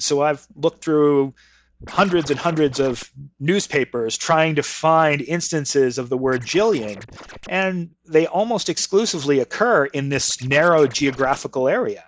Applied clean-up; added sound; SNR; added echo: neural mask model Resemble Enhance denoiser.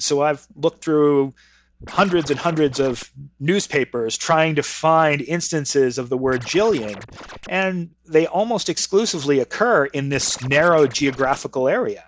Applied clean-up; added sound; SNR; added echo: none; Scratching (performance technique); 18 dB; none.